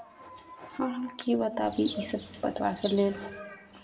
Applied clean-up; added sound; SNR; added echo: none; Bird; 15 dB; reverberation time 3.0 s.